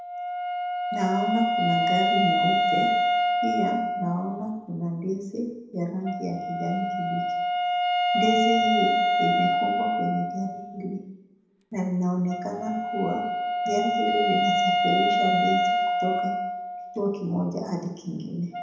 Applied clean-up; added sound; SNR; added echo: none; Wind instrument, woodwind instrument; -3 dB; reverberation time 0.8 s.